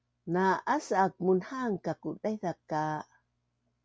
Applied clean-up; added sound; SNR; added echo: none; none; none; none.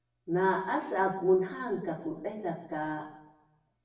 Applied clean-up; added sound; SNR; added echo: none; none; none; reverberation time 0.8 s.